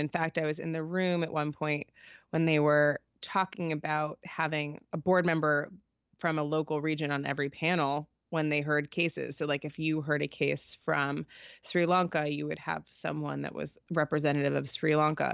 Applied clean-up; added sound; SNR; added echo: none; none; none; none.